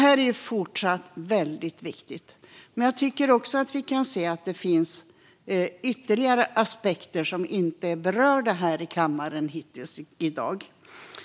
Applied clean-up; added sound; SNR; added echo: none; none; none; none.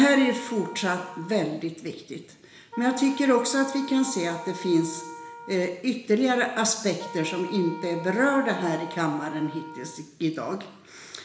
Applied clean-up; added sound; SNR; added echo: none; Wind instrument, woodwind instrument; 15 dB; reverberation time 0.9 s.